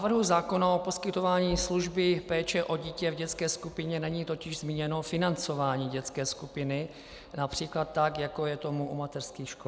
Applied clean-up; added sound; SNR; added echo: none; none; none; none.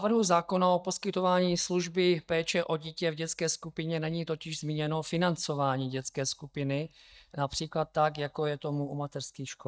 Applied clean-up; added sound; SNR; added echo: neural mask model DeepFilterNet 3.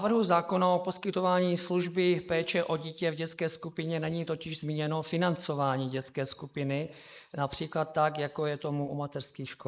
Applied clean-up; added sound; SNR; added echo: neural mask model Resemble Enhance denoiser.